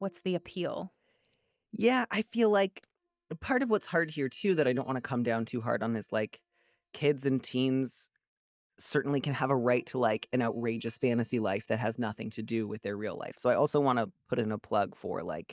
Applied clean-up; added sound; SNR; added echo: neural mask model DeepFilterNet 3.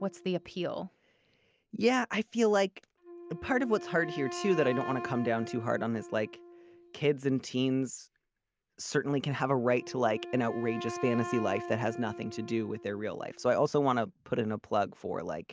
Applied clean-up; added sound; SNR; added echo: none; Wind instrument, woodwind instrument; 13 dB; none.